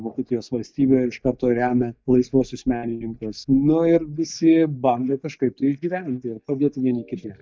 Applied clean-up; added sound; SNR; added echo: neural mask model DeepFilterNet 3.